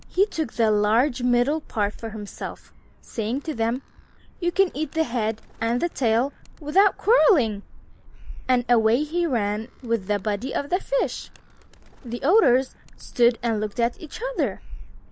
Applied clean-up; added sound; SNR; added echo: none; Animal; 17 dB; none.